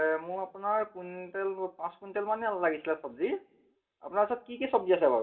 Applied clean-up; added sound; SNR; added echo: none; none; none; reverberation time 0.3 s.